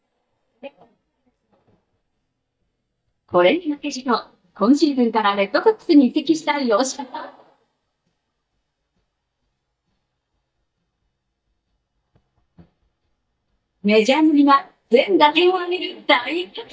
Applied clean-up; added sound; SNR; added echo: neural mask model DeepFilterNet 3.